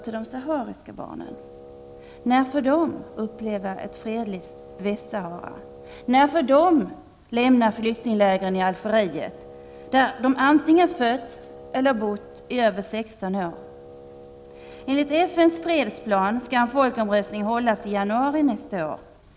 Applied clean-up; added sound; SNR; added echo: none; Wind instrument, woodwind instrument; 20 dB; none.